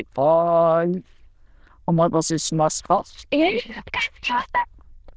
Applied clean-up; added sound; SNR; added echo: neural diffusion model UNIVERSE++.